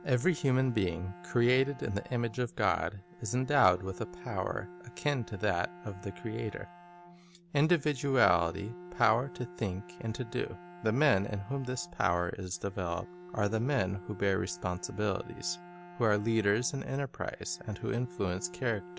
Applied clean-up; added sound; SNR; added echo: none; Bowed string instrument; 18 dB; none.